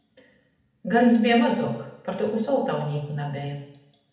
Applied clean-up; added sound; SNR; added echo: none; none; none; reverberation time 0.8 s.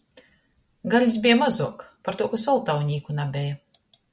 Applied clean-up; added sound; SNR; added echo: none; none; none; none.